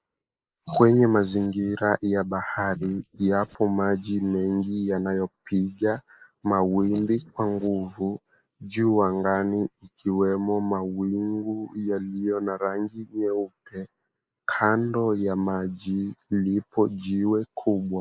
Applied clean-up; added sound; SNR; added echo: neural mask model Resemble Enhance denoiser.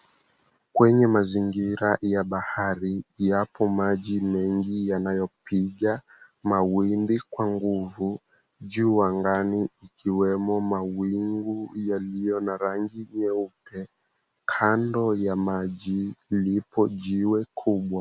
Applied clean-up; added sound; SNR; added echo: none; none; none; none.